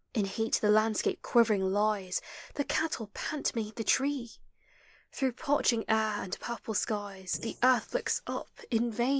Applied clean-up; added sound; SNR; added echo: neural mask model Resemble Enhance denoiser.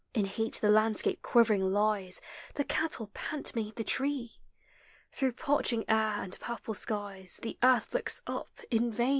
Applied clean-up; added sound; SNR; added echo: none; none; none; none.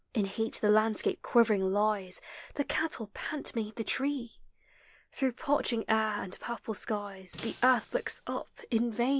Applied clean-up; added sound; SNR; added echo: none; Shatter; 19 dB; none.